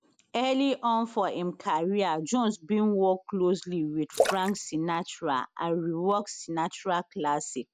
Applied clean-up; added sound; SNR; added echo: none; Splash, splatter; 5 dB; none.